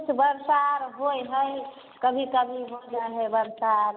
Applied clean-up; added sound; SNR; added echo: none; none; none; none.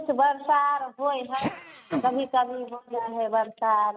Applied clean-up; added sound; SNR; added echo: neural mask model RNNoise.